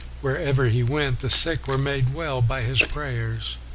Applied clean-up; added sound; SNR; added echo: none; Keys jangling; 20 dB; none.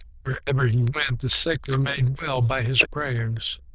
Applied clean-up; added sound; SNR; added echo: neural diffusion model UNIVERSE++.